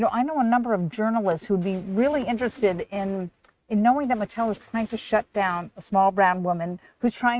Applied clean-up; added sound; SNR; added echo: neural mask model RNNoise.